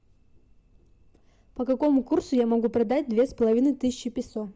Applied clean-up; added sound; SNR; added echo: none; none; none; none.